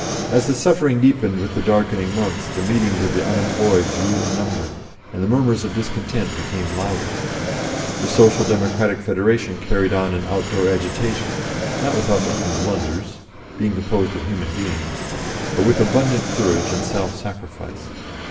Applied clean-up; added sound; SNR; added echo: none; Fixed-wing aircraft, airplane; 6 dB; reverberation time 0.9 s.